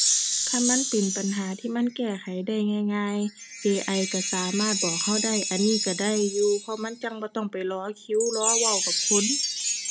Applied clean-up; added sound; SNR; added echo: none; Chime; 1 dB; none.